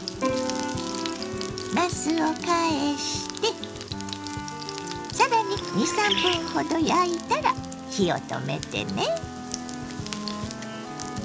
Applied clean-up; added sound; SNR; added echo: none; Bird + Plucked string instrument; 5 dB; none.